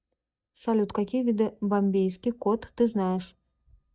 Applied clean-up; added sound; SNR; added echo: neural mask model DeepFilterNet 3.